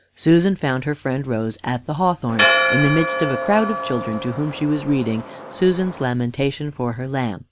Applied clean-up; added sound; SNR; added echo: none; Church bell; 2 dB; none.